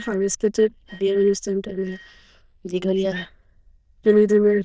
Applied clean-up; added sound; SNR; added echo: neural diffusion model UNIVERSE++.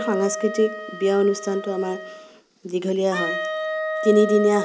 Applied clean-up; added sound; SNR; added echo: none; Wind instrument, woodwind instrument; 7 dB; none.